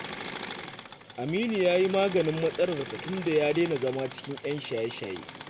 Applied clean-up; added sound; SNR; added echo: none; Engine / Mechanisms; 11 dB; none.